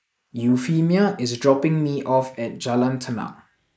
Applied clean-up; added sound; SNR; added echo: neural mask model Resemble Enhance denoiser.